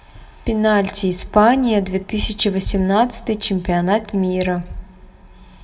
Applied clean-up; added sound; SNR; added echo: none; none; none; reverberation time 0.3 s.